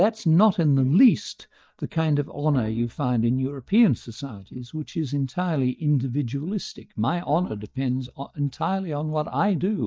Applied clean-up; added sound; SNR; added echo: neural mask model DeepFilterNet 3.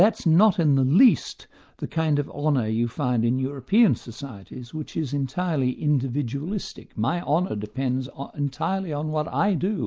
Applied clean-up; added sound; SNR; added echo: none; none; none; none.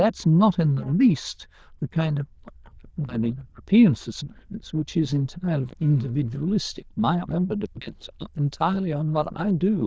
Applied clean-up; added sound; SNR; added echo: neural diffusion model UNIVERSE++.